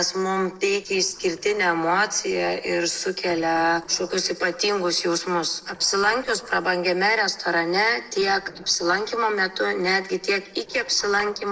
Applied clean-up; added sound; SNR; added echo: neural separator model SepFormer DNS4.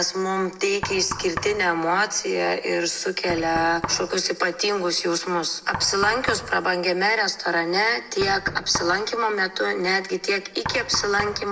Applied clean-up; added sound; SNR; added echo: none; Knock; 13 dB; reverberation time 0.8 s.